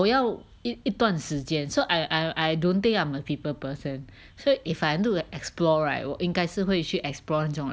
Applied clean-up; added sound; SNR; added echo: none; none; none; none.